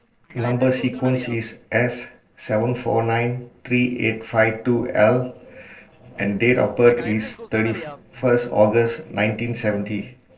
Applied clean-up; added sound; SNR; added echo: neural separator model SepFormer DNS4.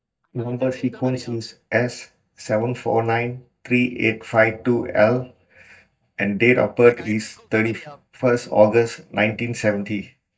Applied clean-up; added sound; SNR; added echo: neural mask model DeepFilterNet 3.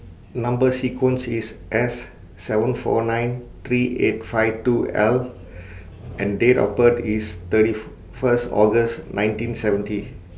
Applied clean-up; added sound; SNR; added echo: none; none; none; none.